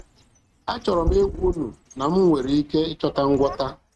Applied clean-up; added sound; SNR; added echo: neural mask model RNNoise.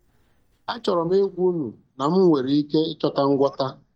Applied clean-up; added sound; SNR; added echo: neural mask model DeepFilterNet 3.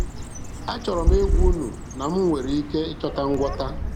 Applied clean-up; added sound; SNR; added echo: none; Bird vocalization, bird call, bird song; -1 dB; none.